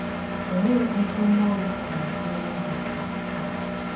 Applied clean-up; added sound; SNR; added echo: none; Engine; 2 dB; reverberation time 0.7 s.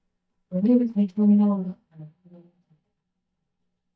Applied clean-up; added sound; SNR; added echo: neural mask model DeepFilterNet 3.